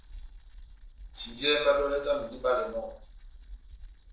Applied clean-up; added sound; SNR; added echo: neural separator model SepFormer DNS4.